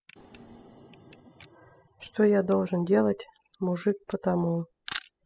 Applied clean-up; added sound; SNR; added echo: classical method spectral subtraction.